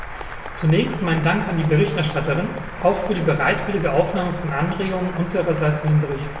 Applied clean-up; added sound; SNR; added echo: none; Applause; 14 dB; reverberation time 1.4 s.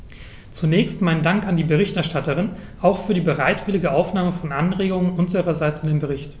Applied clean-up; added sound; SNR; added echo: none; none; none; none.